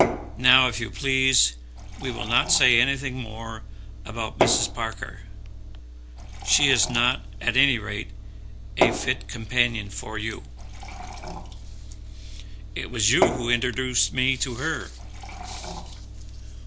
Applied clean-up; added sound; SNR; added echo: none; Fill (with liquid) / Glass / Water; 6 dB; none.